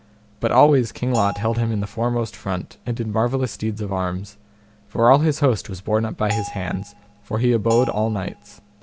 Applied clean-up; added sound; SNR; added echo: none; Bell; 13 dB; none.